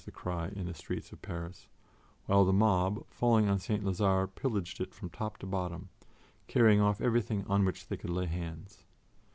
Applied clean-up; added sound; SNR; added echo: none; none; none; none.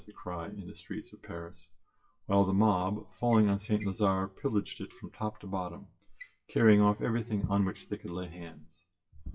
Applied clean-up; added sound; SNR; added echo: classical method WPE with log-MMSE.